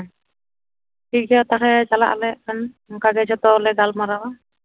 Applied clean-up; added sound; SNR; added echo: none; none; none; none.